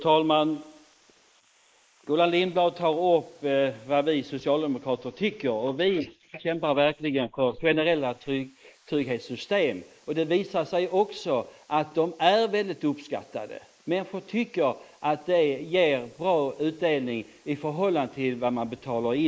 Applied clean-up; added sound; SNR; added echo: neural mask model Resemble Enhance denoiser.